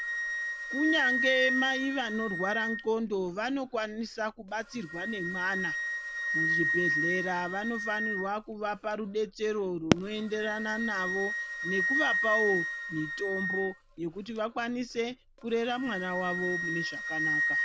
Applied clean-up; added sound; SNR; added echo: none; Wind instrument, woodwind instrument + Fireworks; 0 dB; none.